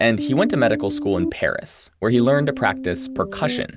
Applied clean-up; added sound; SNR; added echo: none; none; none; none.